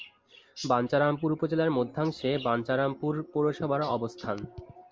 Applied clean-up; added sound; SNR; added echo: none; none; none; none.